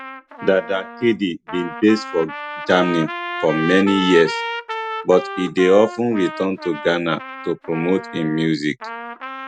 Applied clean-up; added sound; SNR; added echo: none; Trumpet; 10 dB; none.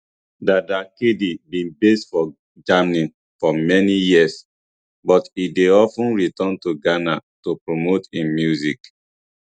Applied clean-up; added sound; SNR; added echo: none; none; none; none.